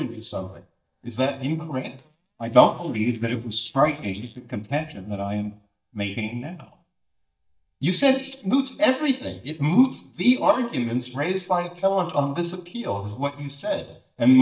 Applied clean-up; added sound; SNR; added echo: neural mask model DeepFilterNet 3.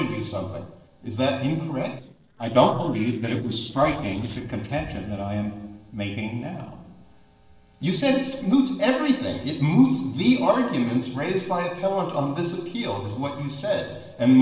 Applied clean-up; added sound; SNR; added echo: neural separator model SepFormer DNS4.